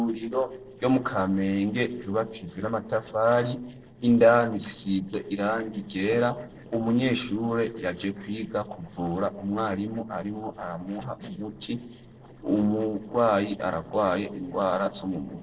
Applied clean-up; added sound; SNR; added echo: neural separator model SepFormer DNS4.